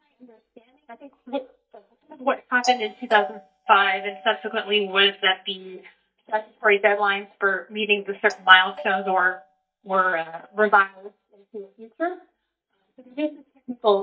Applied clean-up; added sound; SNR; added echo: neural mask model DeepFilterNet 3.